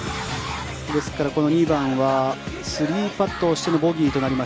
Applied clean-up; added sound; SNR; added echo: none; none; none; none.